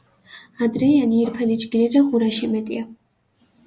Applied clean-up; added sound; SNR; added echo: none; none; none; none.